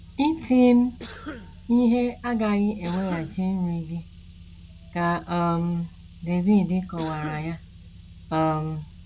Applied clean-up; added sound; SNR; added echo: none; Car + Cough; 18 dB; none.